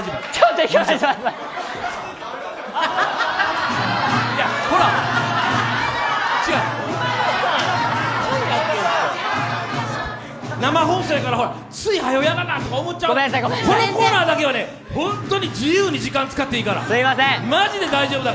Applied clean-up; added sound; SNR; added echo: none; none; none; none.